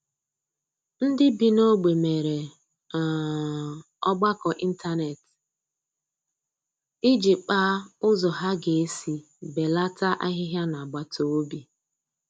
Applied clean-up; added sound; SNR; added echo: none; none; none; none.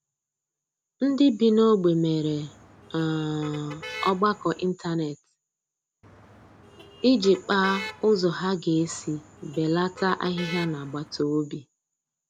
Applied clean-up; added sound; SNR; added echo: none; Motor vehicle (road); 16 dB; none.